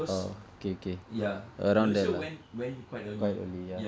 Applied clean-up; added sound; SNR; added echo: none; none; none; none.